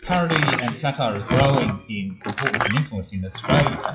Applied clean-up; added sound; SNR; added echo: classical method WPE with log-MMSE.